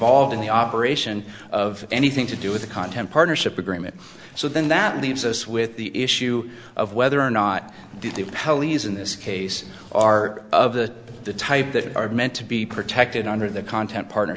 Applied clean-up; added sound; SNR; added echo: none; none; none; none.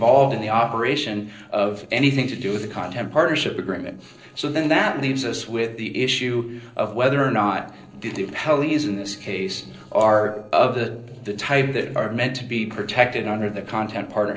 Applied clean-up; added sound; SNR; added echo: neural separator model SepFormer DNS4.